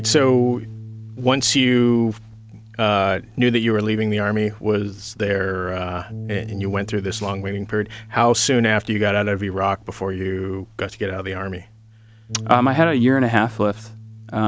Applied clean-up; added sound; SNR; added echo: none; Bass guitar; 16 dB; none.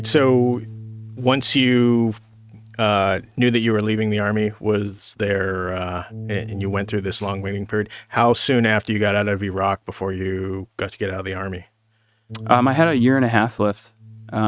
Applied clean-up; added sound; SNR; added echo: neural mask model RNNoise.